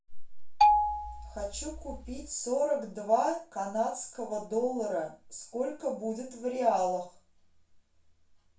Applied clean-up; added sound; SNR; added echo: none; Marimba, xylophone; -4 dB; reverberation time 0.3 s.